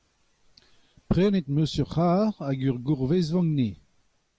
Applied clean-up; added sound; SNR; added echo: none; none; none; none.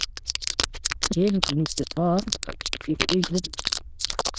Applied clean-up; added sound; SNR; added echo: neural diffusion model UNIVERSE++.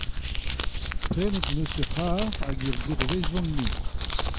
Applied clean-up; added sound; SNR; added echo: none; Crumpling, crinkling; -4 dB; none.